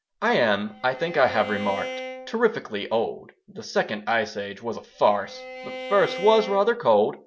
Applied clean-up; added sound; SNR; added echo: none; Bowed string instrument; 12 dB; none.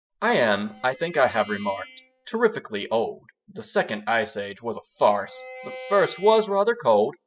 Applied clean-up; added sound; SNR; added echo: classical method spectral subtraction.